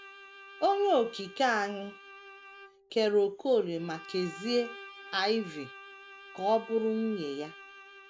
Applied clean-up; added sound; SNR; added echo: none; Bowed string instrument; 18 dB; none.